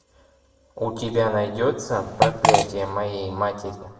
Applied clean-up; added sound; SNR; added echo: none; Fart; -4 dB; reverberation time 1.3 s.